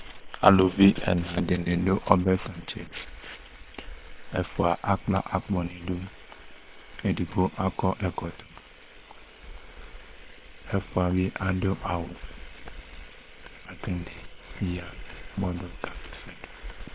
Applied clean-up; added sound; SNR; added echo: neural separator model SepFormer WHAM!.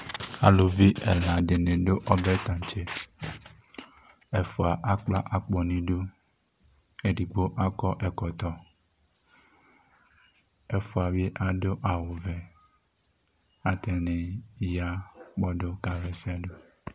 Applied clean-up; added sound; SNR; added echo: none; none; none; none.